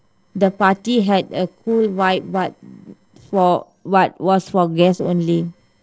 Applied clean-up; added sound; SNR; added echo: neural separator model SepFormer DNS4.